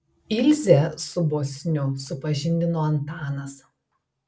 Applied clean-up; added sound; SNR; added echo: none; none; none; none.